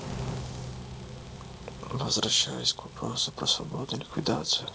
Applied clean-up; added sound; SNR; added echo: none; none; none; none.